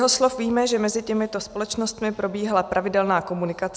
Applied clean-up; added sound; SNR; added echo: none; none; none; none.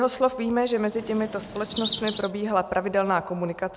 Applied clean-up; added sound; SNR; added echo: none; Chirp, tweet; 1 dB; none.